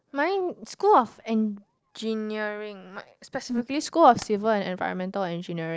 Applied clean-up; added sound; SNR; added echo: neural separator model SepFormer DNS4.